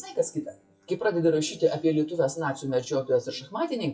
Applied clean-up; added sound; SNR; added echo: classical method WPE with log-MMSE.